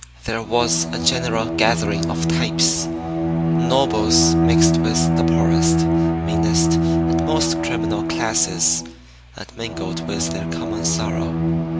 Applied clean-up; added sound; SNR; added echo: none; Bowed string instrument; -4 dB; none.